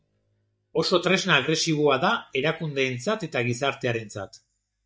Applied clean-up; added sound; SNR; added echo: neural mask model DeepFilterNet 3.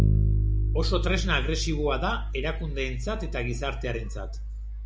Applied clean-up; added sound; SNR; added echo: none; Bass guitar; -4 dB; none.